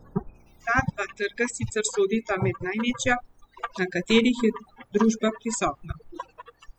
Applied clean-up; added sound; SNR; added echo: classical method spectral subtraction.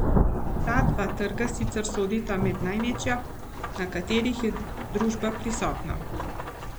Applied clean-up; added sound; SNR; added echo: none; Rain / Thunderstorm; -1 dB; none.